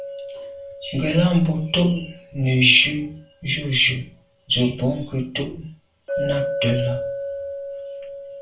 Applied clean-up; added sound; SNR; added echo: none; Chink, clink; 9 dB; reverberation time 0.3 s.